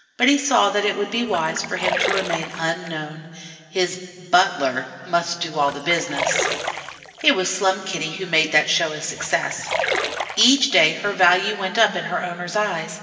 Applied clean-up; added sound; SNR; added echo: none; Splash, splatter; 5 dB; reverberation time 2.3 s.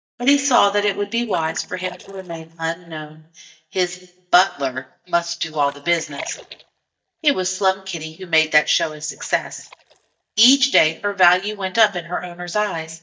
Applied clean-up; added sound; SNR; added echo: neural mask model DeepFilterNet 3.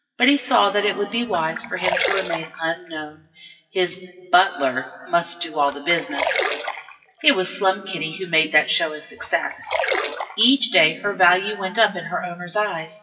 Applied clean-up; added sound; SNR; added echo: classical method WPE with log-MMSE.